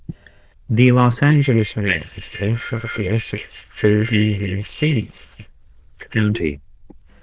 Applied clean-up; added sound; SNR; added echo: neural diffusion model UNIVERSE++.